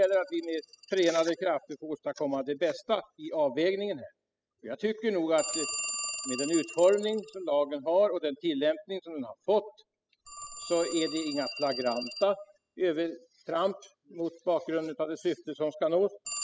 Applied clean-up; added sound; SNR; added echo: classical method spectral subtraction.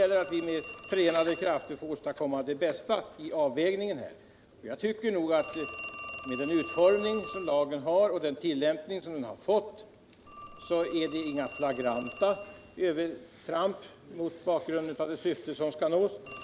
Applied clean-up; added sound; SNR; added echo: none; Telephone; 10 dB; none.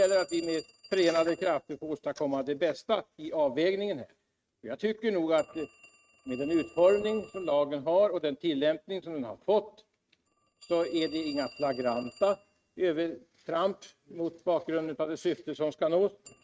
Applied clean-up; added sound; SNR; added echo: neural mask model RNNoise.